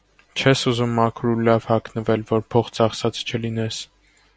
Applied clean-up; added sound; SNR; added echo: none; none; none; none.